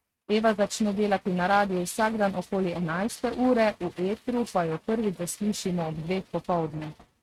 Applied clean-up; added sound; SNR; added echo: neural mask model RNNoise.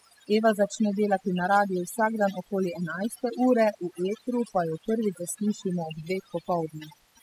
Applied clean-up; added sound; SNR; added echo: classical method spectral subtraction.